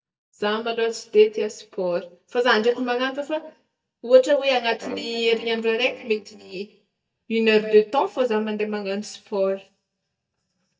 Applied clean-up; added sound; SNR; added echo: neural mask model DeepFilterNet 3.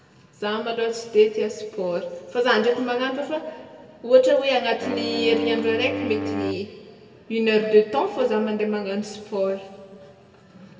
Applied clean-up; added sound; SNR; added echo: none; Wind instrument, woodwind instrument; 7 dB; reverberation time 1.6 s.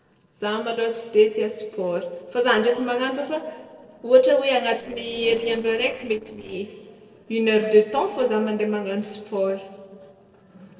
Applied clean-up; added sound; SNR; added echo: neural separator model SepFormer DNS4.